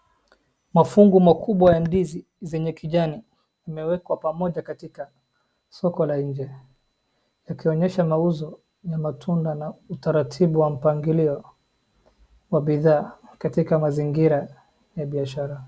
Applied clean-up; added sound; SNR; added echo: none; none; none; none.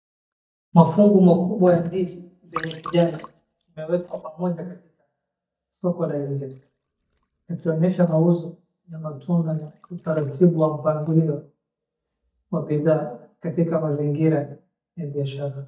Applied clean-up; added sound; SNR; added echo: neural mask model DeepFilterNet 3.